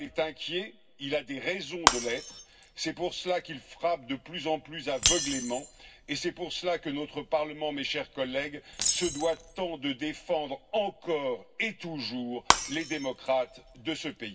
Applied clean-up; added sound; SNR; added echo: none; Shatter; 3 dB; reverberation time 0.4 s.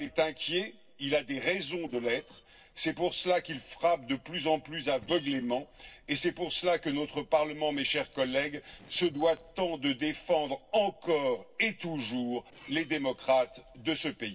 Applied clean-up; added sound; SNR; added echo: neural separator model SepFormer DNS4.